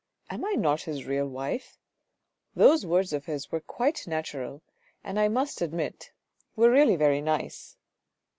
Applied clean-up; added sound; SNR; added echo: none; none; none; none.